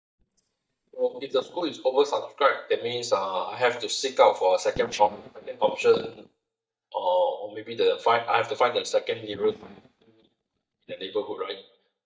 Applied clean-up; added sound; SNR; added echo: neural mask model DeepFilterNet 3.